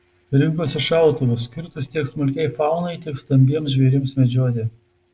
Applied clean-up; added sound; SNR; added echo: neural separator model SepFormer DNS4.